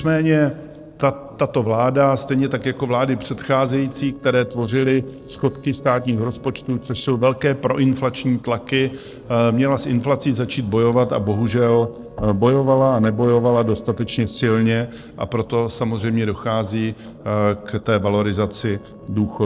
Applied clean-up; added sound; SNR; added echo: neural separator model SepFormer DNS4.